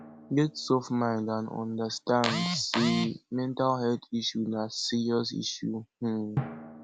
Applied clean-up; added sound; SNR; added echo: none; Drum; 15 dB; none.